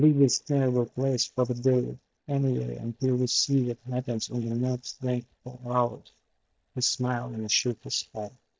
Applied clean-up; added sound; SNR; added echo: neural mask model DeepFilterNet 3.